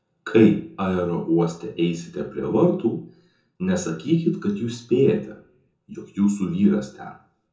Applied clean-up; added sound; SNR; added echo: none; none; none; reverberation time 0.5 s.